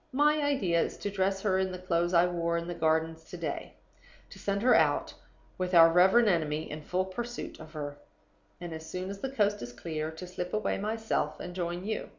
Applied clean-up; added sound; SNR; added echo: none; none; none; none.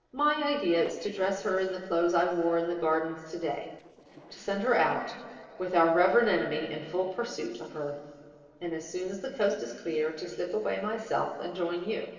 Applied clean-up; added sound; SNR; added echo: neural separator model SepFormer DNS4.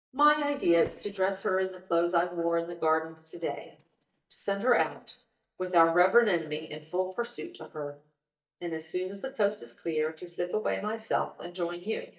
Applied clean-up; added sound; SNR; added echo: neural mask model DeepFilterNet 3.